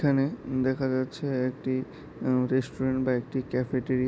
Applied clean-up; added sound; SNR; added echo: none; none; none; none.